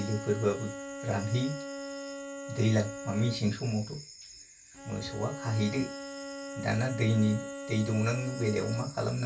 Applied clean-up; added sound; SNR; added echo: none; Bowed string instrument; 10 dB; reverberation time 0.2 s.